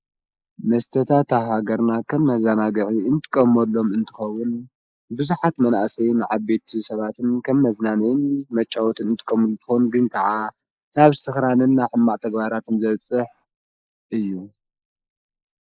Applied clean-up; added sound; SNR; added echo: neural mask model Resemble Enhance denoiser.